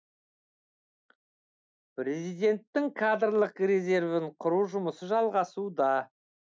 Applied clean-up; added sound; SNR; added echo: none; none; none; none.